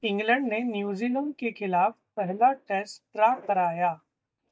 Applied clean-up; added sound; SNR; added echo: neural mask model DeepFilterNet 3.